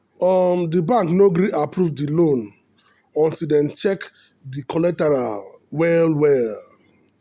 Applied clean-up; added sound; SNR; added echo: none; none; none; none.